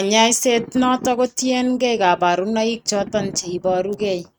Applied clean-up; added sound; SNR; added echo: neural mask model RNNoise.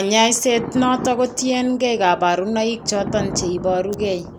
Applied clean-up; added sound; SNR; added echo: none; Thunder; 12 dB; none.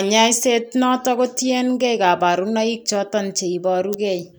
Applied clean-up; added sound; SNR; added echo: none; none; none; none.